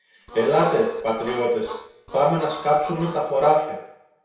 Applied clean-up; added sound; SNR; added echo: none; Harmonica; 15 dB; reverberation time 0.7 s.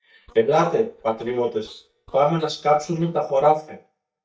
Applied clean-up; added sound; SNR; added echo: neural mask model DeepFilterNet 3.